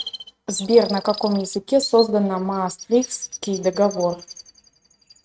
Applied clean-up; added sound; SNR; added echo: neural mask model RNNoise.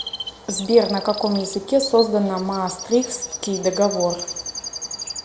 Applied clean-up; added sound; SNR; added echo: none; Chirp, tweet; 10 dB; none.